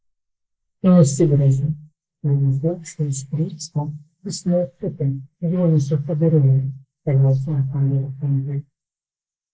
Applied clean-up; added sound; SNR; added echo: neural mask model Resemble Enhance denoiser.